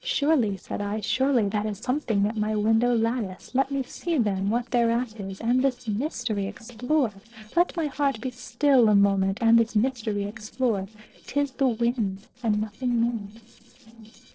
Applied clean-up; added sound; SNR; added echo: neural separator model SepFormer DNS4.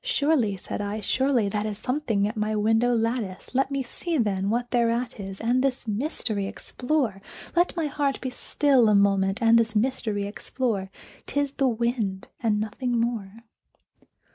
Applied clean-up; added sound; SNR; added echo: none; none; none; none.